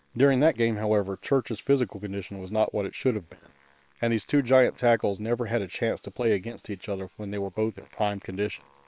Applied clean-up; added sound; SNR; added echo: neural separator model SepFormer WHAM!.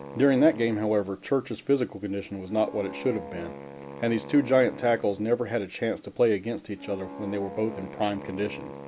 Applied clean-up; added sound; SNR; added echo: none; Wind instrument, woodwind instrument; 15 dB; none.